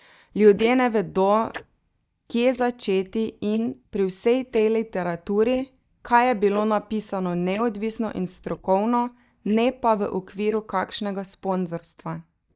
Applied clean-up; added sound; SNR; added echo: neural mask model DeepFilterNet 3.